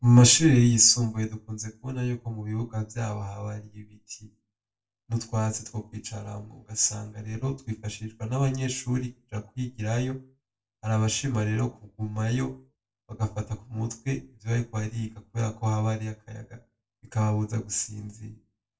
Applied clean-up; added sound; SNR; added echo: none; none; none; reverberation time 0.2 s.